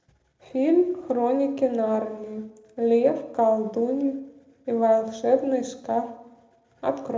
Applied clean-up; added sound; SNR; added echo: none; none; none; reverberation time 0.7 s.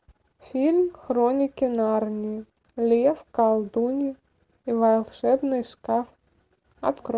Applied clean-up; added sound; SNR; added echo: none; none; none; none.